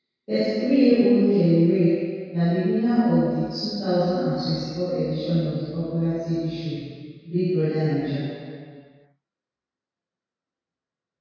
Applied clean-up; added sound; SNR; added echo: none; none; none; reverberation time 2.0 s.